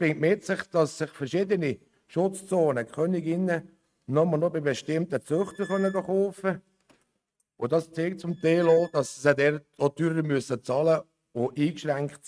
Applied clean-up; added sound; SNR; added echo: neural mask model RNNoise.